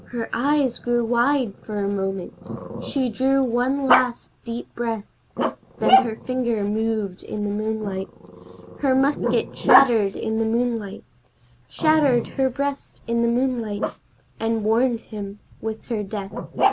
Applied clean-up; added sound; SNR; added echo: none; Growling; 4 dB; none.